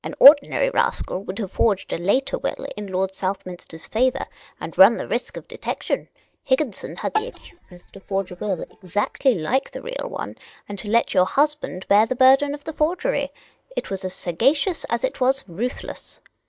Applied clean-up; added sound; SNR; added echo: neural mask model DeepFilterNet 3.